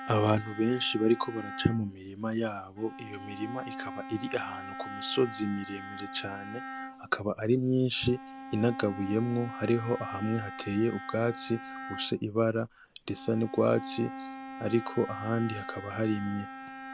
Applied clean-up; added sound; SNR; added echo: none; Bowed string instrument; 11 dB; none.